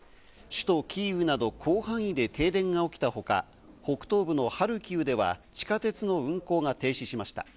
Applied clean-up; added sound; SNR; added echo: none; none; none; none.